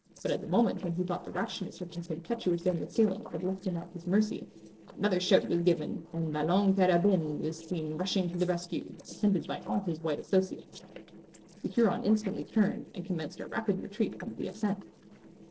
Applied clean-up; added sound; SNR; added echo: neural separator model SepFormer DNS4.